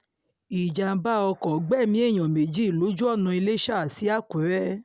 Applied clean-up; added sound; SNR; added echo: none; none; none; none.